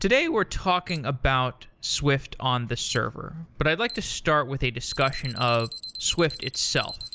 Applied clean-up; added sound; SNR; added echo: none; Alarm; 16 dB; none.